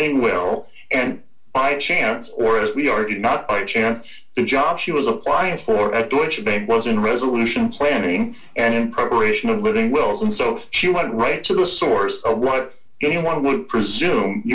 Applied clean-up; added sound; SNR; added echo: none; none; none; reverberation time 0.3 s.